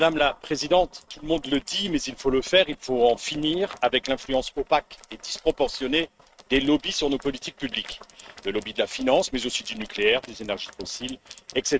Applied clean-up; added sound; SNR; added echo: neural mask model RNNoise.